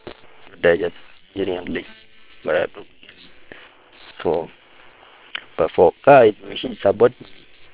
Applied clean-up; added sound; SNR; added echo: neural separator model SepFormer WHAM!.